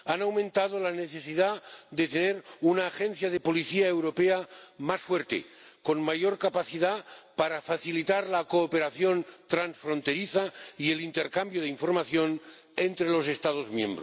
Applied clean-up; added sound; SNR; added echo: none; none; none; none.